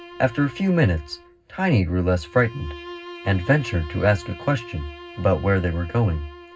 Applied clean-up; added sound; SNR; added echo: none; Bowed string instrument; 17 dB; reverberation time 0.4 s.